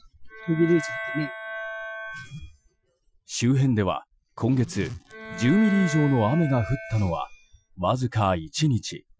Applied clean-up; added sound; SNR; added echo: classical method Wiener filter.